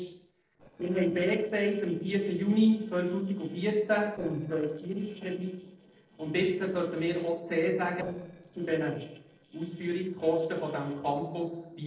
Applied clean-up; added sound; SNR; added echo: neural separator model SepFormer DNS4.